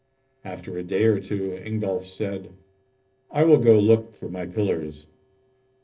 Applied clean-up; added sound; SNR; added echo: neural separator model SepFormer DNS4.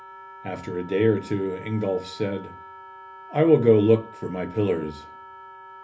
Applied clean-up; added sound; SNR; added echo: none; Wind instrument, woodwind instrument; 19 dB; reverberation time 0.3 s.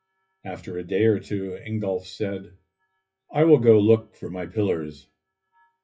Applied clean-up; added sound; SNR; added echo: classical method WPE with log-MMSE.